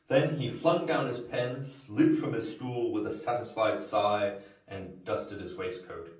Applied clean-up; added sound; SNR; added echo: none; none; none; reverberation time 0.6 s.